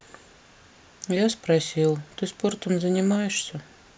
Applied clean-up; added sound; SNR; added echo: none; none; none; none.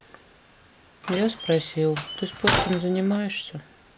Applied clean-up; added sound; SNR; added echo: none; Slam; 2 dB; none.